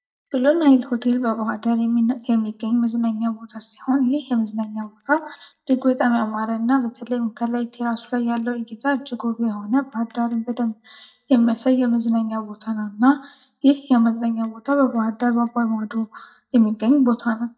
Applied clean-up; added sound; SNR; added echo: neural mask model DeepFilterNet 3.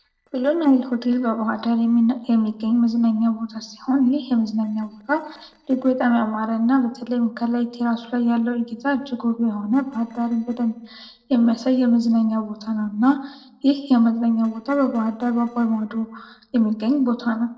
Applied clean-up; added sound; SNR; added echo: neural separator model SepFormer DNS4.